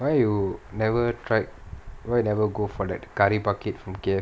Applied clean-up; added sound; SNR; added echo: none; none; none; none.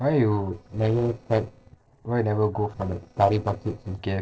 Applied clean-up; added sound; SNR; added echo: neural separator model SepFormer DNS4.